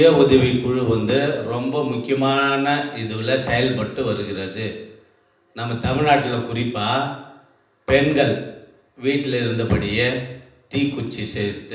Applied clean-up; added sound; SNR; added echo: none; none; none; reverberation time 0.8 s.